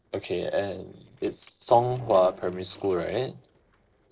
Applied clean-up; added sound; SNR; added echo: neural separator model SepFormer DNS4.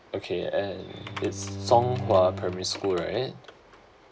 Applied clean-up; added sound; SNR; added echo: none; Bowed string instrument; 10 dB; none.